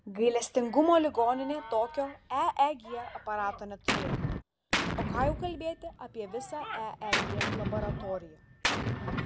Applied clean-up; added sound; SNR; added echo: none; Gunshot, gunfire; 4 dB; none.